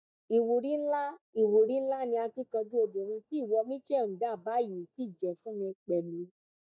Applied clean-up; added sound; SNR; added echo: neural mask model DeepFilterNet 3.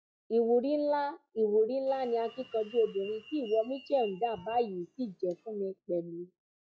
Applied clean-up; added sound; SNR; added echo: classical method log-MMSE.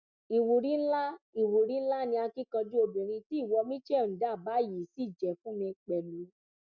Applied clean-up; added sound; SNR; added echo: none; none; none; none.